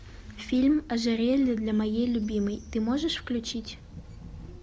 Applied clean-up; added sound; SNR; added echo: none; Train; 17 dB; none.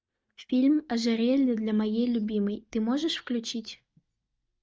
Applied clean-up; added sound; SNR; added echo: neural mask model DeepFilterNet 3.